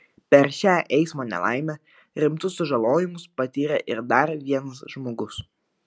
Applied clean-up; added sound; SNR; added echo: none; none; none; none.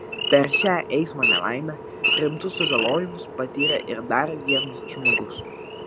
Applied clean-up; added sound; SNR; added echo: none; Idling / Wild animals; 1 dB; none.